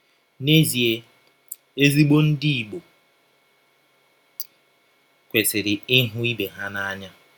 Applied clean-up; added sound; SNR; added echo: none; none; none; none.